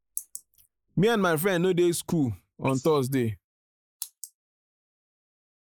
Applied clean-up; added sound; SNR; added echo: neural mask model Resemble Enhance denoiser.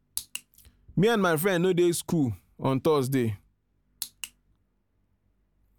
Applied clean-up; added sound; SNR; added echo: none; none; none; none.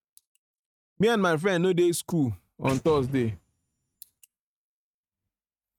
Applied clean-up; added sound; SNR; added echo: neural mask model RNNoise.